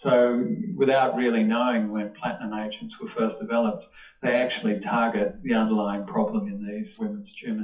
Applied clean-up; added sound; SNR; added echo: classical method WPE with log-MMSE.